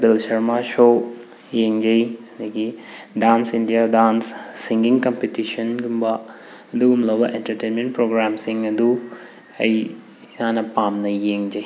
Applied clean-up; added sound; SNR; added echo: none; none; none; none.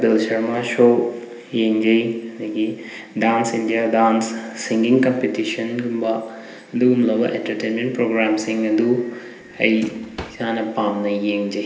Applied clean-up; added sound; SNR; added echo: none; Drawer open or close; 18 dB; reverberation time 1.4 s.